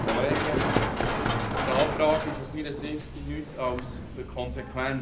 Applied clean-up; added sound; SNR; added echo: none; Run; -1 dB; reverberation time 0.5 s.